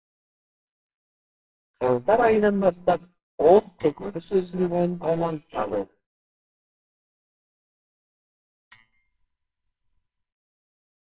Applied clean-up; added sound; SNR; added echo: neural separator model SepFormer WHAMR!.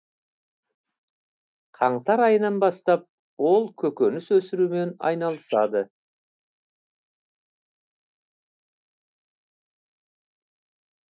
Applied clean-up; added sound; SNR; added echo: none; none; none; none.